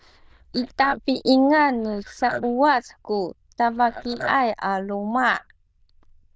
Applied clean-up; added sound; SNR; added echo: neural diffusion model UNIVERSE++.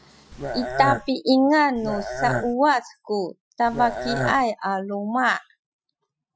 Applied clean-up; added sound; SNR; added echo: classical method Wiener filter.